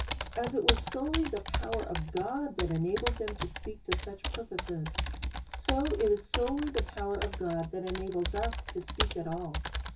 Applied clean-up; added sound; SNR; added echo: none; Computer keyboard; 1 dB; reverberation time 0.2 s.